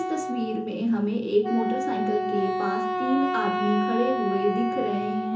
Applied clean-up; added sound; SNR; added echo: none; Wind instrument, woodwind instrument; 2 dB; reverberation time 0.8 s.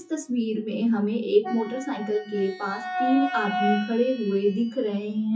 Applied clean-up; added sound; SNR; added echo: classical method WPE with log-MMSE.